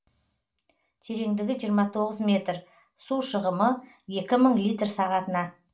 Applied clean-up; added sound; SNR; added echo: none; none; none; reverberation time 0.3 s.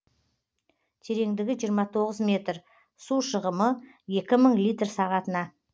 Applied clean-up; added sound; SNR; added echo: none; none; none; none.